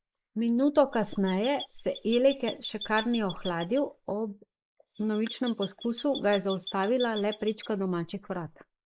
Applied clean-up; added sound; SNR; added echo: neural mask model Resemble Enhance denoiser.